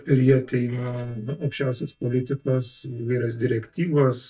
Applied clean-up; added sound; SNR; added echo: neural mask model DeepFilterNet 3.